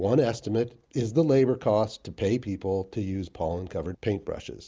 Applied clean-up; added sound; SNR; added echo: none; none; none; none.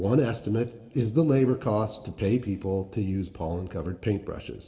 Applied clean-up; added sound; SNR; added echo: none; none; none; reverberation time 1.7 s.